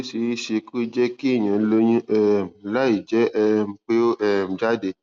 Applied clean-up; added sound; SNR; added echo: none; none; none; none.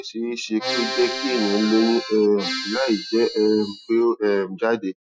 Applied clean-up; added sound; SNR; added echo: classical method Wiener filter.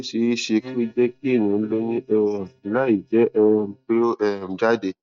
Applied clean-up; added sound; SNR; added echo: neural mask model DeepFilterNet 3.